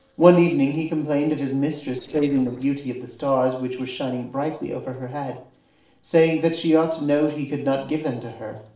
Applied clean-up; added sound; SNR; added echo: neural separator model SepFormer DNS4.